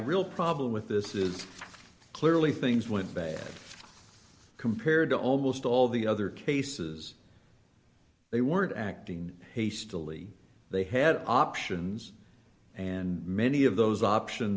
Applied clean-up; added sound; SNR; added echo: none; none; none; none.